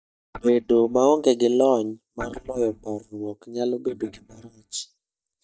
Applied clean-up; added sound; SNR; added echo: neural mask model DeepFilterNet 3.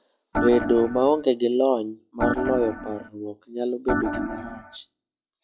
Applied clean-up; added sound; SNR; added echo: classical method log-MMSE.